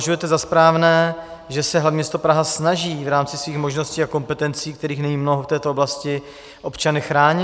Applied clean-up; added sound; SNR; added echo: none; none; none; none.